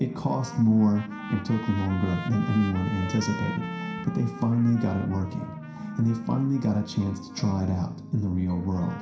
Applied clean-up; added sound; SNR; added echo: none; Trumpet; 16 dB; reverberation time 0.5 s.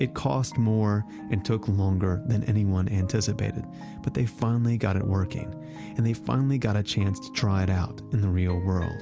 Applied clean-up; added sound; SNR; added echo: none; none; none; none.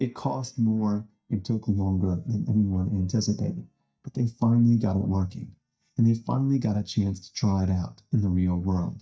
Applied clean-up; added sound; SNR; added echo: neural mask model DeepFilterNet 3.